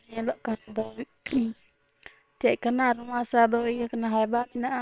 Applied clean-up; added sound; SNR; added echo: neural separator model SepFormer WHAM!.